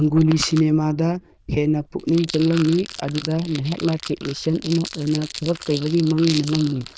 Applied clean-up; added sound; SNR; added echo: neural diffusion model UNIVERSE++.